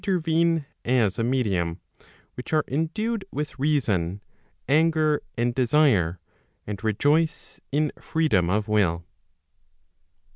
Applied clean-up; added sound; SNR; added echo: none; none; none; none.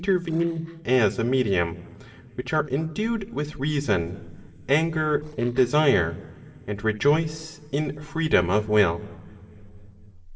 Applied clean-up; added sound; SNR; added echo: neural separator model SepFormer DNS4.